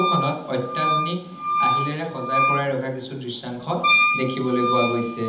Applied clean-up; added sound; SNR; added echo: none; Wind instrument, woodwind instrument; -2 dB; reverberation time 0.8 s.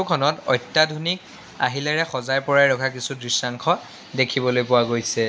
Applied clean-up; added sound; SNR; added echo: none; none; none; none.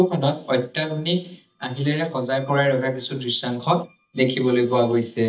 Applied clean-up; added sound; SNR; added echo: neural mask model DeepFilterNet 3.